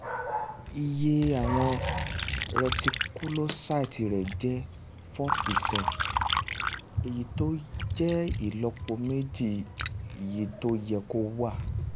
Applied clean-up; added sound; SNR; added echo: none; Liquid + Dog; 1 dB; none.